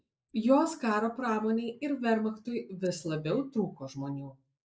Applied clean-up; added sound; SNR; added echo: neural mask model Resemble Enhance denoiser.